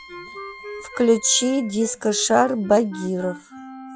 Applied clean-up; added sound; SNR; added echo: classical method log-MMSE.